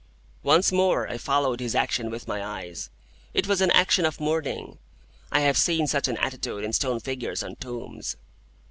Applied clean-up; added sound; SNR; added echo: none; none; none; none.